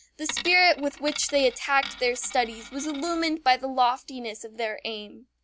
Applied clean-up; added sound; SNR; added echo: none; Coin (dropping); 13 dB; none.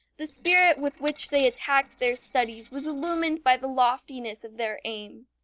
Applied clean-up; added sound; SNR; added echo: neural separator model SepFormer DNS4.